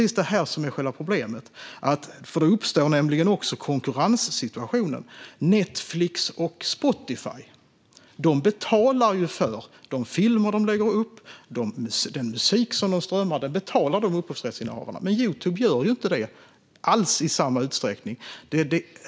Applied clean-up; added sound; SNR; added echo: none; none; none; none.